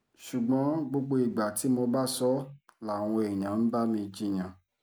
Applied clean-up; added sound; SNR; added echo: none; none; none; none.